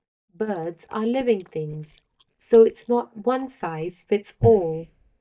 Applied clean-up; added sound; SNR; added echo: neural mask model DeepFilterNet 3.